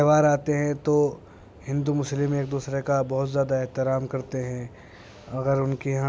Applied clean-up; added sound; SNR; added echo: none; none; none; none.